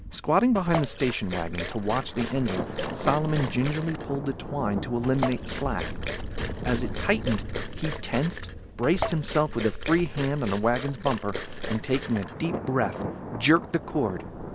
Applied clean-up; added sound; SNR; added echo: none; Liquid + Thunder; 6 dB; none.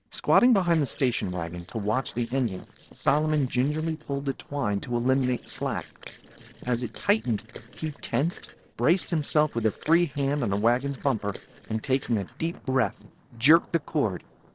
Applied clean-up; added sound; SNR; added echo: neural separator model SepFormer DNS4.